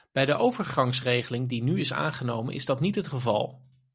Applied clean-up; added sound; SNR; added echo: none; none; none; none.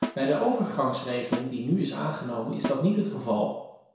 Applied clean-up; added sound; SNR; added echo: none; Snare drum; 10 dB; reverberation time 0.7 s.